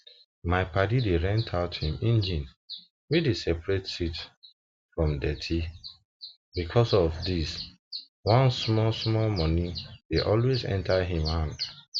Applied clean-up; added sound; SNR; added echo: none; none; none; none.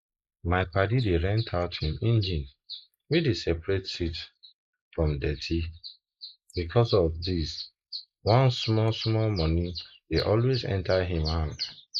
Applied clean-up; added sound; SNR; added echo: neural mask model Resemble Enhance denoiser.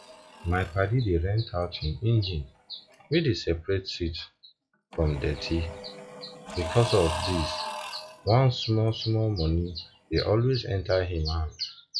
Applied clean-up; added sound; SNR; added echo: classical method log-MMSE.